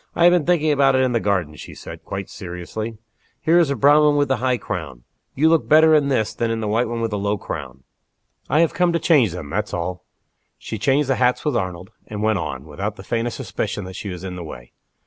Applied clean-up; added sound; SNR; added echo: none; none; none; none.